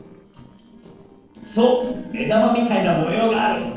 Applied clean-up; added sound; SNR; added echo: neural separator model SepFormer DNS4.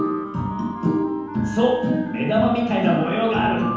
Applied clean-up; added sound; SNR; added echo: none; Wind instrument, woodwind instrument; 18 dB; reverberation time 0.9 s.